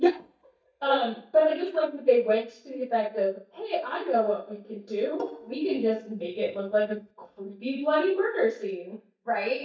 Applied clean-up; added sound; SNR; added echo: neural mask model DeepFilterNet 3.